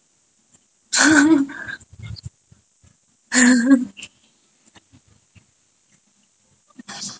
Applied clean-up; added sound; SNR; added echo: none; none; none; none.